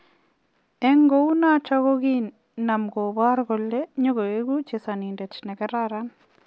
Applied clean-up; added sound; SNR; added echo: none; none; none; none.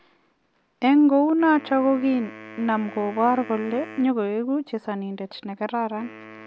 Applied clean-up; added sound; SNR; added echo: none; Wind instrument, woodwind instrument; 20 dB; none.